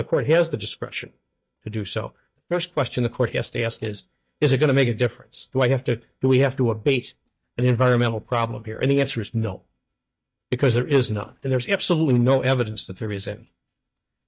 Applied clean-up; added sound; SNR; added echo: neural mask model DeepFilterNet 3.